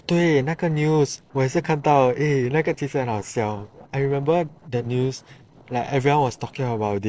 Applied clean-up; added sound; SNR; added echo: neural separator model SepFormer DNS4.